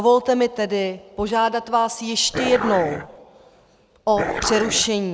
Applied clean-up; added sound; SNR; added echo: none; Dog; 6 dB; none.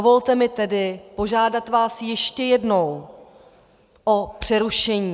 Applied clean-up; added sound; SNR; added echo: none; none; none; none.